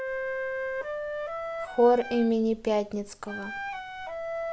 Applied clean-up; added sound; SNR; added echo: none; Wind instrument, woodwind instrument; 6 dB; none.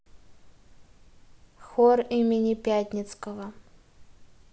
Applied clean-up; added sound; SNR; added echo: none; none; none; none.